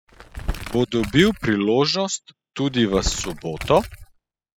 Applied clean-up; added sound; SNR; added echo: classical method spectral subtraction.